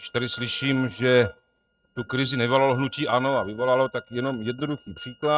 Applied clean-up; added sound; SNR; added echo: neural mask model RNNoise.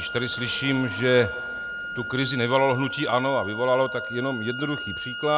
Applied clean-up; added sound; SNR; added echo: none; Wind instrument, woodwind instrument; 8 dB; none.